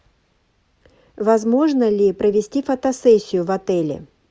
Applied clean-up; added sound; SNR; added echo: none; none; none; none.